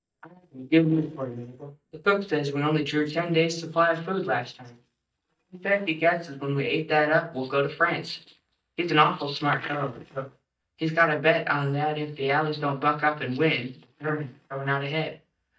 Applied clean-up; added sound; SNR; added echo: neural mask model DeepFilterNet 3.